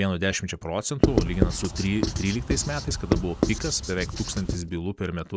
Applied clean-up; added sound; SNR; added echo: none; Writing; -1 dB; none.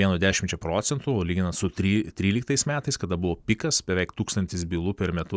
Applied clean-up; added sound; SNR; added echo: none; none; none; none.